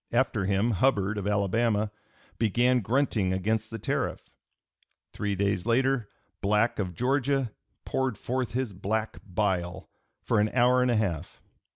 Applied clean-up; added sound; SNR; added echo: none; none; none; none.